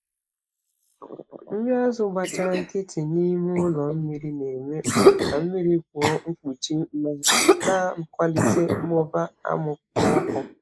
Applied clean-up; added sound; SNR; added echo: neural mask model Resemble Enhance denoiser.